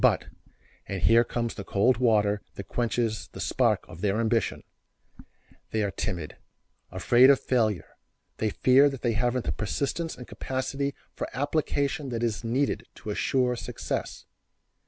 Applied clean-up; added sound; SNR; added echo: none; none; none; none.